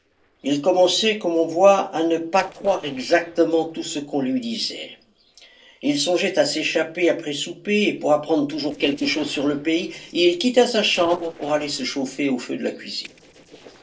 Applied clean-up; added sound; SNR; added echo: neural separator model SepFormer DNS4.